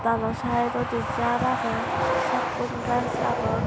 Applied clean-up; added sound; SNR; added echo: none; Truck; 2 dB; none.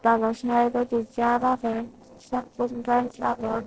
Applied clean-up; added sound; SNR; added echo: neural separator model SepFormer DNS4.